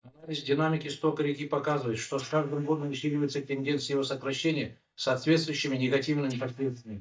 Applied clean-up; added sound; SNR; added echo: neural mask model DeepFilterNet 3.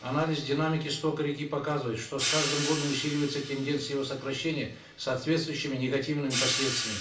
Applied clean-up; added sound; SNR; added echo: none; Hi-hat; 7 dB; reverberation time 0.3 s.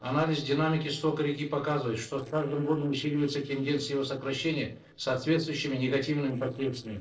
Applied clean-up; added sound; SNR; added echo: neural separator model SepFormer DNS4.